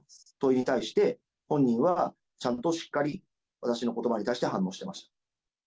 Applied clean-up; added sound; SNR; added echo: none; none; none; none.